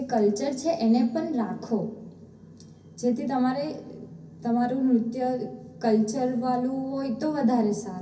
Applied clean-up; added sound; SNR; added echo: none; none; none; reverberation time 0.3 s.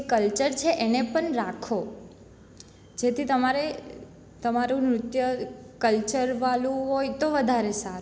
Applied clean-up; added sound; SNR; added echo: none; none; none; none.